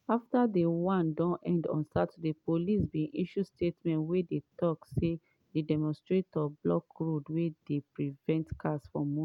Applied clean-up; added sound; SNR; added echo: none; none; none; none.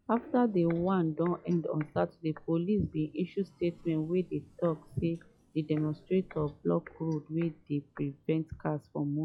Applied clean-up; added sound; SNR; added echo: classical method log-MMSE.